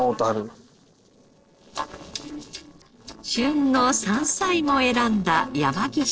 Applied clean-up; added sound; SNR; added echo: neural separator model SepFormer DNS4.